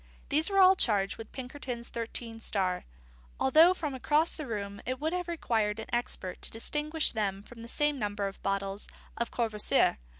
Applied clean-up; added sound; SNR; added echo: none; none; none; none.